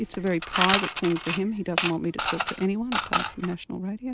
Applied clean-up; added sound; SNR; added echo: none; Coin (dropping) / Mechanisms; -1 dB; none.